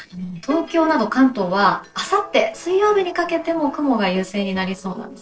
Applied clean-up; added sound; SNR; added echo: neural separator model SepFormer DNS4.